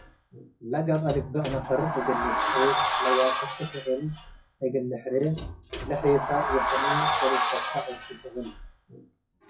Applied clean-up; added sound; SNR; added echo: classical method WPE with log-MMSE.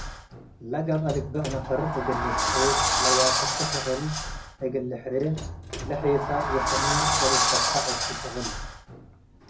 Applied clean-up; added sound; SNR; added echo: none; Sliding door; -2 dB; reverberation time 0.4 s.